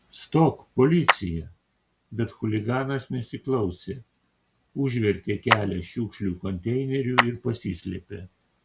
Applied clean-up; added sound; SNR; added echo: none; Clapping; 3 dB; none.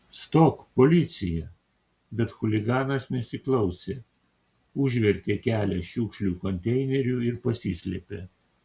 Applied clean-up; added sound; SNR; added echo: none; none; none; none.